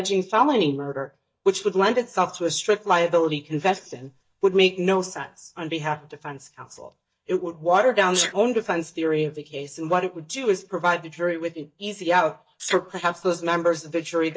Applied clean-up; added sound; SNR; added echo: neural mask model DeepFilterNet 3.